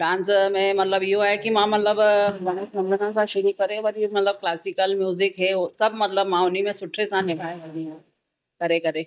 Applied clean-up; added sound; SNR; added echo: neural mask model DeepFilterNet 3.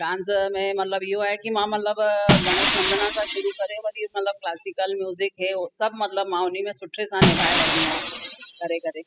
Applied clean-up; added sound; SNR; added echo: classical method spectral subtraction.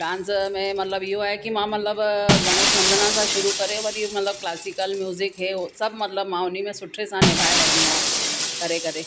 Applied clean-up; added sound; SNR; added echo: none; Shatter; -1 dB; none.